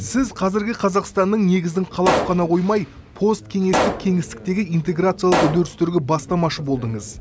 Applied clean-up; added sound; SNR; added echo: none; Explosion; 6 dB; none.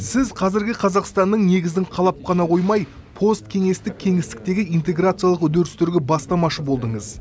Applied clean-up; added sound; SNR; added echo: none; none; none; none.